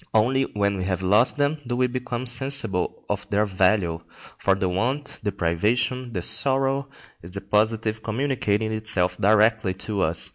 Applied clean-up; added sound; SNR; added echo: none; none; none; none.